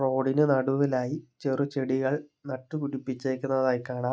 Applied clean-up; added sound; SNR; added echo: none; none; none; none.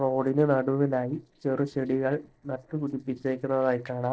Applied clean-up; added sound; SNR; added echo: neural separator model SepFormer DNS4.